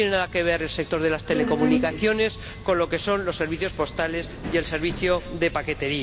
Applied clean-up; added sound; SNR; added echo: none; Subway, metro, underground; 8 dB; none.